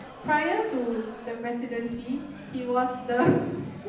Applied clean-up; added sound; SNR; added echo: none; Microwave oven; 16 dB; reverberation time 0.9 s.